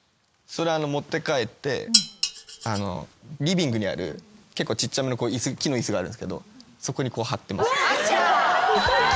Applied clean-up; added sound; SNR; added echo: none; Dishes, pots, and pans; 2 dB; none.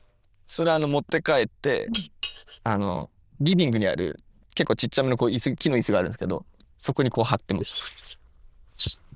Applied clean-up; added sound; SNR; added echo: neural diffusion model UNIVERSE++.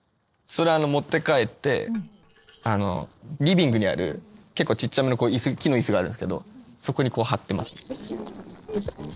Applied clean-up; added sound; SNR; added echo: neural separator model SepFormer DNS4.